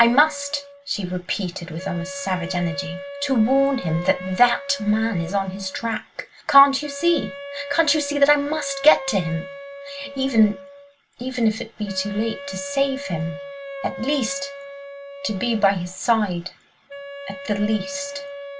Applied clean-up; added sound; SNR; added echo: none; Wind instrument, woodwind instrument; 13 dB; reverberation time 0.2 s.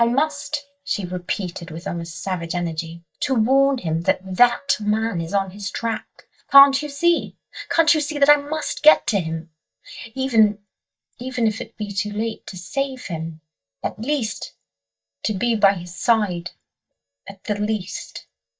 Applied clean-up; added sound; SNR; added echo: neural mask model DeepFilterNet 3.